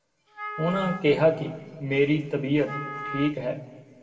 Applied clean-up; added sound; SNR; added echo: none; Wind instrument, woodwind instrument; 11 dB; reverberation time 1.2 s.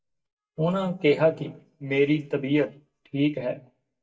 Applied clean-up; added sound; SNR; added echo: neural mask model DeepFilterNet 3.